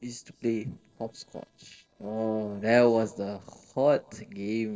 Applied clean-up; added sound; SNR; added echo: neural separator model SepFormer DNS4.